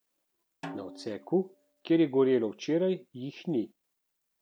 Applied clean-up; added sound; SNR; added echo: none; Snare drum; 18 dB; none.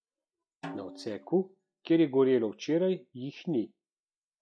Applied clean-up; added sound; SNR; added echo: classical method log-MMSE.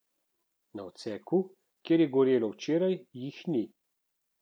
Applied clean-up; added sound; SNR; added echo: none; none; none; none.